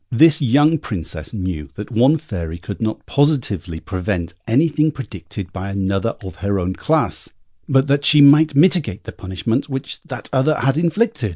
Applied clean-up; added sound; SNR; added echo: none; none; none; none.